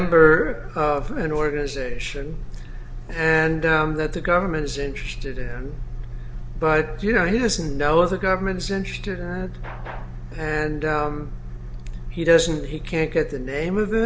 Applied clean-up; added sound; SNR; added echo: none; none; none; none.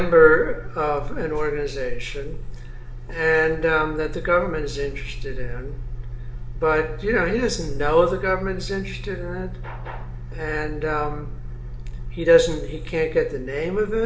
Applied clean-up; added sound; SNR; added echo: none; none; none; reverberation time 0.9 s.